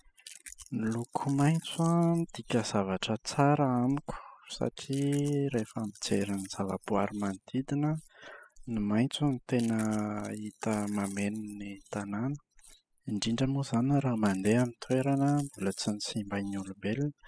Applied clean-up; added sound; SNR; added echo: classical method spectral subtraction.